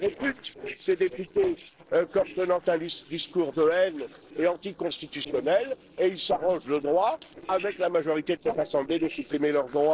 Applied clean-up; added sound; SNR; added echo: neural separator model SepFormer DNS4.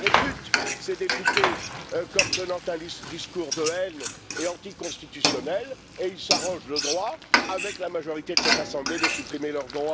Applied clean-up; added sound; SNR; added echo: none; Frying (food); -3 dB; none.